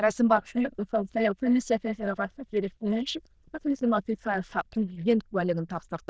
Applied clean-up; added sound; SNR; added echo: neural diffusion model UNIVERSE++.